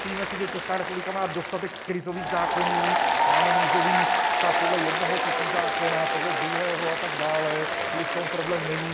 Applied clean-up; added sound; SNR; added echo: none; Applause; -5 dB; none.